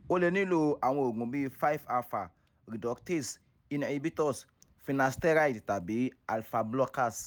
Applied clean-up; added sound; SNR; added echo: none; none; none; none.